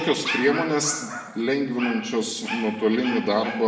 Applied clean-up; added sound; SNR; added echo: none; Dog; 10 dB; reverberation time 0.6 s.